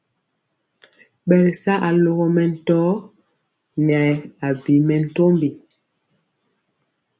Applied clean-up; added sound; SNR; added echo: none; none; none; none.